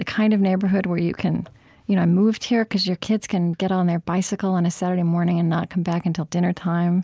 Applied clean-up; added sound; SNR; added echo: none; none; none; none.